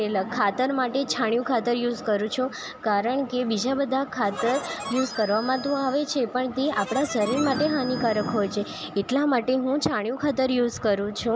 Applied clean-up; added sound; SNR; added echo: none; Harmonica; 13 dB; none.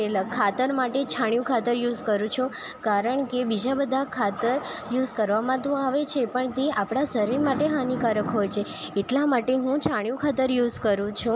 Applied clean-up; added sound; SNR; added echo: none; none; none; none.